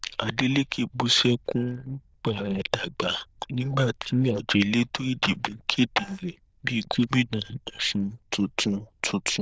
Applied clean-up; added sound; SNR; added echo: neural diffusion model UNIVERSE++.